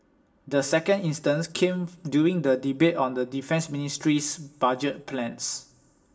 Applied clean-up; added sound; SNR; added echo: none; none; none; reverberation time 0.4 s.